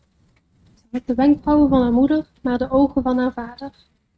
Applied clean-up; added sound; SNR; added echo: neural mask model RNNoise.